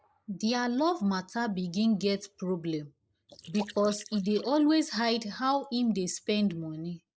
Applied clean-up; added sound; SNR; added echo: neural mask model Resemble Enhance denoiser.